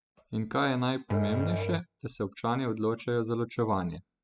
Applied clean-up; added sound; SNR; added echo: classical method spectral subtraction.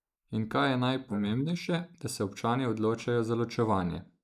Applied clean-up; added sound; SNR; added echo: neural mask model Resemble Enhance denoiser.